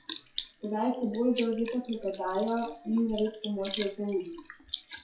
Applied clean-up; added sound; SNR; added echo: classical method WPE with log-MMSE.